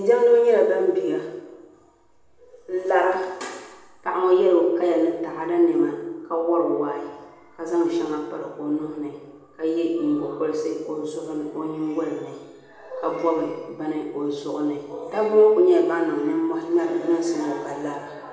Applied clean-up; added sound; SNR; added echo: none; none; none; reverberation time 1.0 s.